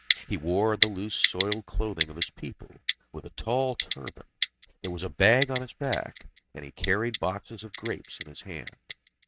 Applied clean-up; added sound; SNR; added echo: neural mask model RNNoise.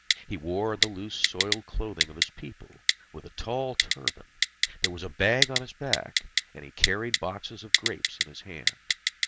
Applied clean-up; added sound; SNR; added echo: none; Typing; -3 dB; none.